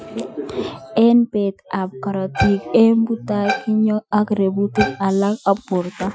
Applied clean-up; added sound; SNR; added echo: classical method Wiener filter.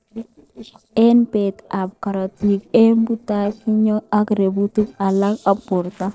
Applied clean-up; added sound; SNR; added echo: neural separator model SepFormer DNS4.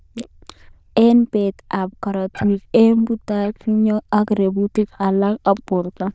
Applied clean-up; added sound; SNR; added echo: neural diffusion model UNIVERSE++.